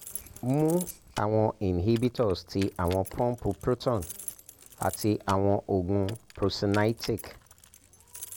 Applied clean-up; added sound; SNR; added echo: none; Keys jangling; 17 dB; none.